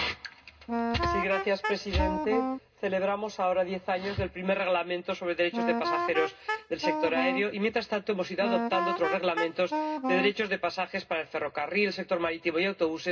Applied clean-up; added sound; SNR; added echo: none; Wind instrument, woodwind instrument; 1 dB; reverberation time 0.2 s.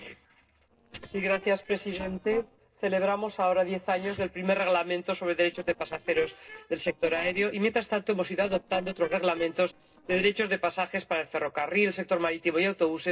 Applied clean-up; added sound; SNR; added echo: neural separator model SepFormer DNS4.